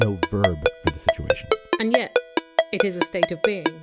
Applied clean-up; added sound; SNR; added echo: none; Ringtone; -4 dB; none.